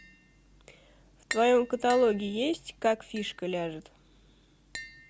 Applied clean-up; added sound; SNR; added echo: none; Tap; 16 dB; none.